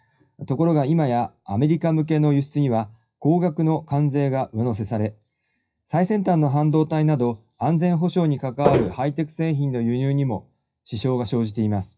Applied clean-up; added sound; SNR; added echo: classical method WPE with log-MMSE.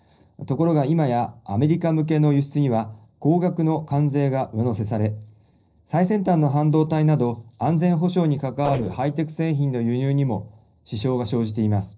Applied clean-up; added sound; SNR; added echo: neural separator model SepFormer DNS4.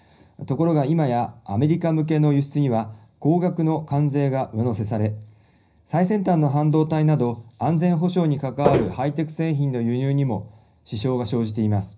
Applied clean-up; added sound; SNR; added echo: none; Walk, footsteps; -2 dB; reverberation time 0.4 s.